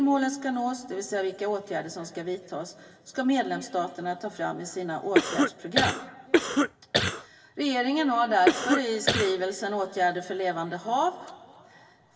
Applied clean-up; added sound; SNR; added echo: none; Cough; -3 dB; reverberation time 2.5 s.